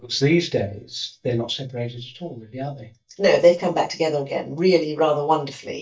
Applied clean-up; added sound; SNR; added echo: neural mask model DeepFilterNet 3.